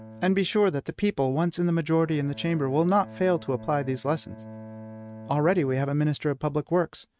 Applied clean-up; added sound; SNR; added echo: neural mask model RNNoise.